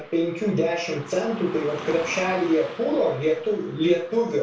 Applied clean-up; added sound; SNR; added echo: none; Car passing by / Traffic noise, roadway noise; 16 dB; reverberation time 0.3 s.